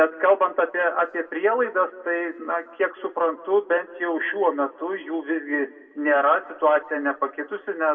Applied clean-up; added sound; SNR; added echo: none; none; none; reverberation time 1.1 s.